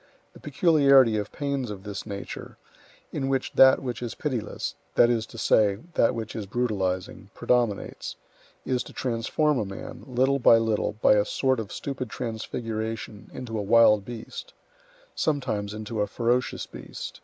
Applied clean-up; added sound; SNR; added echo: none; none; none; none.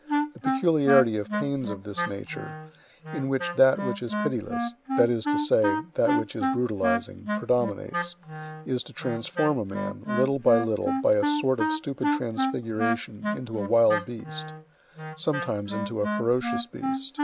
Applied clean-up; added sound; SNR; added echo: none; Wind instrument, woodwind instrument; 3 dB; none.